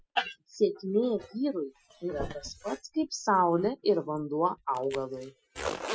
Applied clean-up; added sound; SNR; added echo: classical method Wiener filter.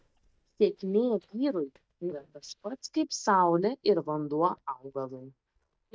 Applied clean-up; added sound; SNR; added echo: neural mask model DeepFilterNet 3.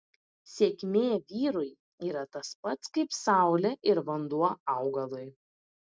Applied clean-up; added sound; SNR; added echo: none; none; none; none.